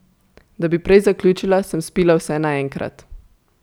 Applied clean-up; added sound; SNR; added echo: none; none; none; none.